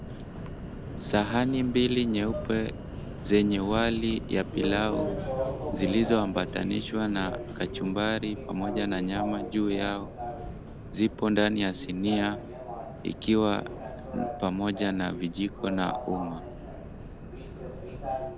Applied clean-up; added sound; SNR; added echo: none; Subway, metro, underground; 7 dB; none.